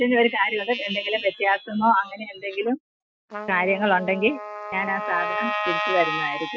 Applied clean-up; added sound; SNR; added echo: classical method Wiener filter.